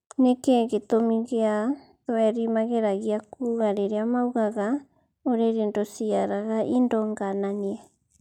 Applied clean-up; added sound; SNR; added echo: none; none; none; none.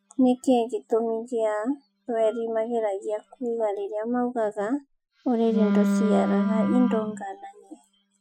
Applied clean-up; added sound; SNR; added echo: classical method Wiener filter.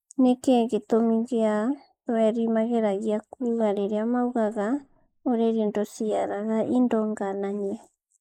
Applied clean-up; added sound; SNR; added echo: neural mask model Resemble Enhance denoiser.